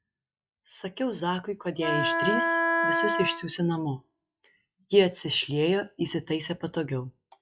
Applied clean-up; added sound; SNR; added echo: classical method log-MMSE.